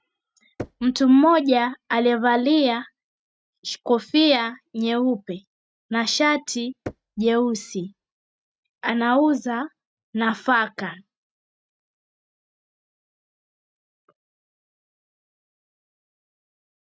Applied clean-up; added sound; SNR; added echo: neural mask model RNNoise.